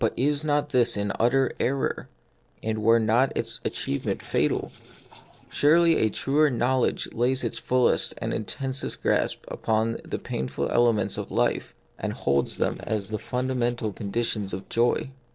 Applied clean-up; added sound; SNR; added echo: neural separator model SepFormer DNS4.